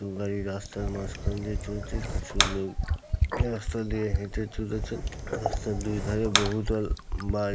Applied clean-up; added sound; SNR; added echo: none; Fill (with liquid) + Fire; -1 dB; none.